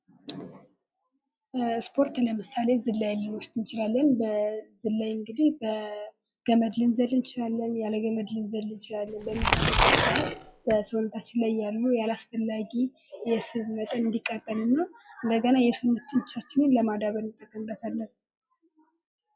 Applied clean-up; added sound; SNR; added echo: classical method log-MMSE.